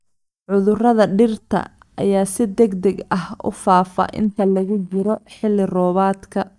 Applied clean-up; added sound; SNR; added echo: neural mask model DeepFilterNet 3.